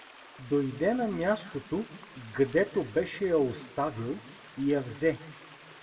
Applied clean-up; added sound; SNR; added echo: none; Stream; 20 dB; reverberation time 1.3 s.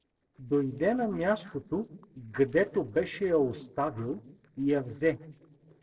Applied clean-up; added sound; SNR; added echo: neural separator model SepFormer DNS4.